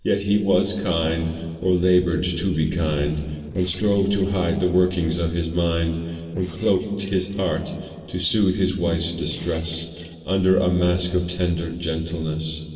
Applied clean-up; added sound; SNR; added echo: neural separator model SepFormer DNS4.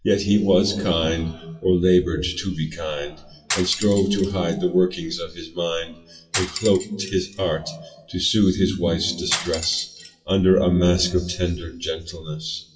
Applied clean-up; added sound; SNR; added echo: classical method WPE with log-MMSE.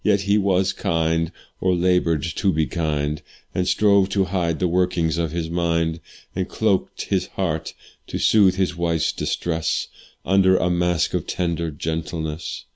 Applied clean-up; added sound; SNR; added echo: none; none; none; none.